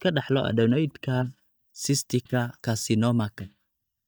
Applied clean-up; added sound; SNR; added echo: neural mask model DeepFilterNet 3.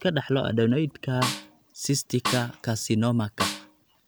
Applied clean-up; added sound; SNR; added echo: none; Snare drum; 6 dB; none.